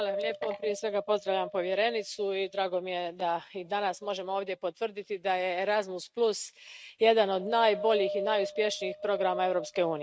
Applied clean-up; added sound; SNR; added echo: neural mask model RNNoise.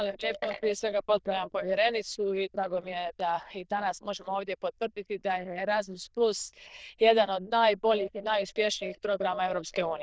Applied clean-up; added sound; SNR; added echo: neural diffusion model UNIVERSE++.